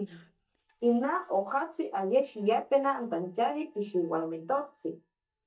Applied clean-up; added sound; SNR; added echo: neural mask model DeepFilterNet 3.